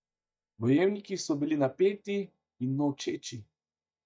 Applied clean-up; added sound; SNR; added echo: neural mask model DeepFilterNet 3.